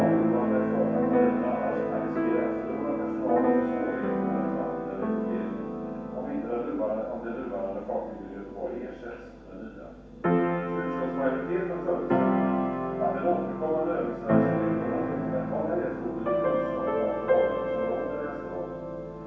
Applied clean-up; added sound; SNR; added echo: none; Keyboard (musical); -4 dB; reverberation time 0.7 s.